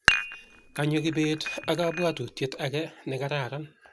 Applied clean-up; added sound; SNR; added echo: none; Dishes, pots, and pans; 1 dB; none.